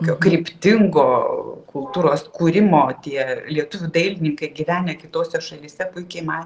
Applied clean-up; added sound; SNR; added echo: none; none; none; none.